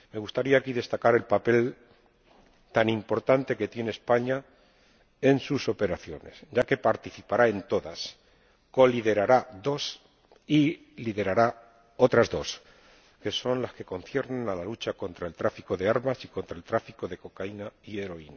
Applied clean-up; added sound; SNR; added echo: none; none; none; none.